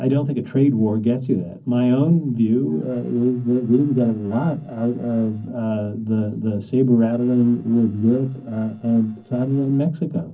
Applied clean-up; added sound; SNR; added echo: neural separator model SepFormer DNS4.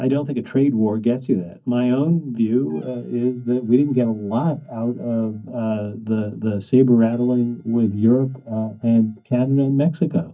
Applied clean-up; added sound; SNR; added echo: neural mask model DeepFilterNet 3.